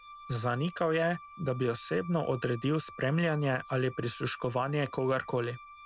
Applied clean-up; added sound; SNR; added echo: none; Wind instrument, woodwind instrument; 17 dB; none.